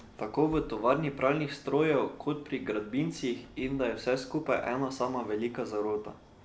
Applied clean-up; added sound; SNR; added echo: none; none; none; none.